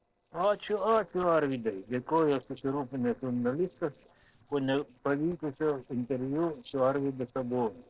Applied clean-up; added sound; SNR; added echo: neural separator model SepFormer DNS4.